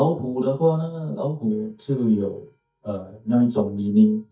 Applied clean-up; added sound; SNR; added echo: neural mask model DeepFilterNet 3.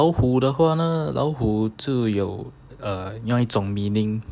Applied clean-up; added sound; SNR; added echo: none; none; none; none.